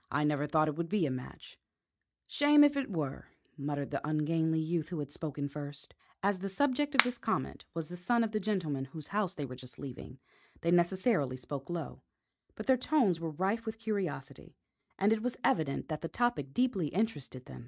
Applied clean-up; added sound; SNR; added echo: neural mask model RNNoise.